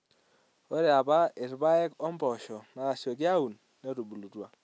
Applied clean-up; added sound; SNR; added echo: none; none; none; none.